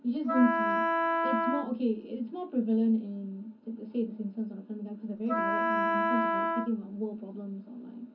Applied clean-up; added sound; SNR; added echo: none; Wind instrument, woodwind instrument; -2 dB; reverberation time 0.4 s.